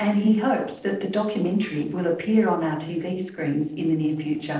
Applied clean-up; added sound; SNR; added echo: neural separator model SepFormer DNS4.